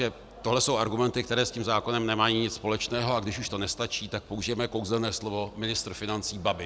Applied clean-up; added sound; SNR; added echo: none; none; none; none.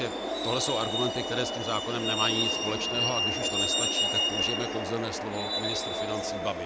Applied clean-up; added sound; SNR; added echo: none; Truck; -3 dB; none.